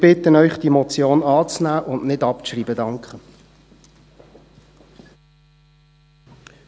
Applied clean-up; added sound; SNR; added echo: none; none; none; none.